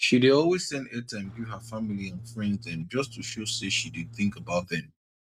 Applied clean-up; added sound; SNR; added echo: neural mask model RNNoise.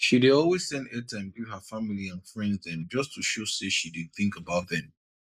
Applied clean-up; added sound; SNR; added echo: neural mask model Resemble Enhance denoiser.